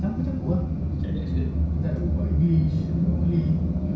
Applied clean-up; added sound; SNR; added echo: none; none; none; reverberation time 0.6 s.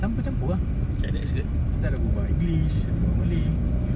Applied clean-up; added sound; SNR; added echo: none; none; none; none.